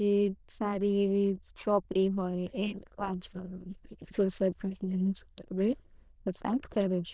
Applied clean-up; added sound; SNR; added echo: neural diffusion model UNIVERSE++.